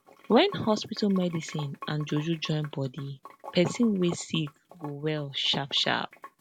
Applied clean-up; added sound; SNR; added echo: none; Sink (filling or washing) / Water; 19 dB; none.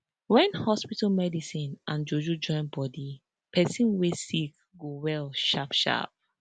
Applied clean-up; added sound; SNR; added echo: none; none; none; none.